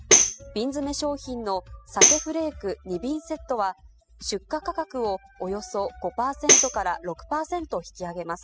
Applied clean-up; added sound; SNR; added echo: classical method spectral subtraction.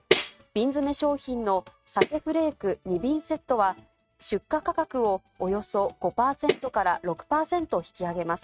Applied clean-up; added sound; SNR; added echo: neural mask model RNNoise.